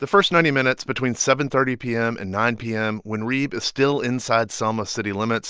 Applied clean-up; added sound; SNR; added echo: none; none; none; none.